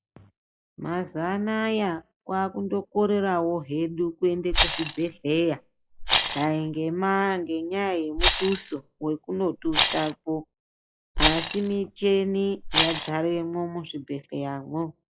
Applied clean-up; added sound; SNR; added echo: classical method log-MMSE.